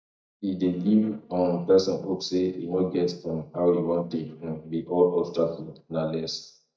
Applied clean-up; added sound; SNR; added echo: neural mask model DeepFilterNet 3.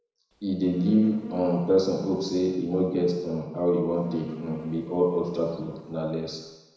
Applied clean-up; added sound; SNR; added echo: none; Insect; 18 dB; reverberation time 1.0 s.